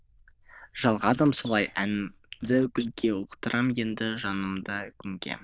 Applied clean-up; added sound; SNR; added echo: neural diffusion model UNIVERSE++.